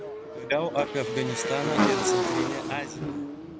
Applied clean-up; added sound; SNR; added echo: none; Motorcycle / Engine; -3 dB; none.